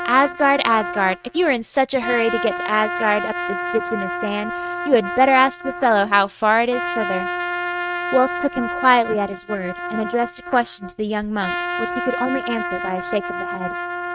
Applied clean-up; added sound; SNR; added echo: neural mask model RNNoise.